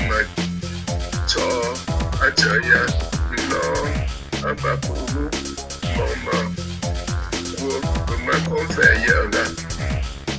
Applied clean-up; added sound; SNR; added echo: none; Drum kit; 1 dB; none.